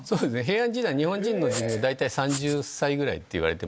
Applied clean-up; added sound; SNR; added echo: none; Writing; 12 dB; none.